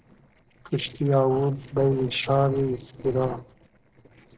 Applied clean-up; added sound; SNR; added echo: neural separator model SepFormer DNS4.